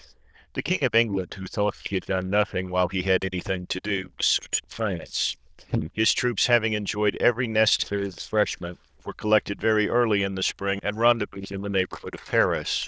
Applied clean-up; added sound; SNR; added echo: neural diffusion model UNIVERSE++.